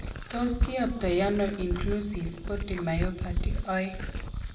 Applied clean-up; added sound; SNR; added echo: none; Glass; 2 dB; reverberation time 0.6 s.